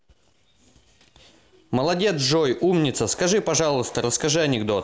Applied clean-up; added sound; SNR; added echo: none; none; none; none.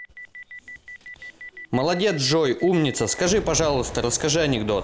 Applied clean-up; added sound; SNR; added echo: none; Boom; 14 dB; none.